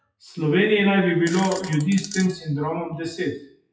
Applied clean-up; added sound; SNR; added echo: classical method WPE with log-MMSE.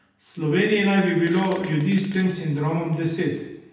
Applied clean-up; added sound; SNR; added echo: none; Fart; 17 dB; reverberation time 0.9 s.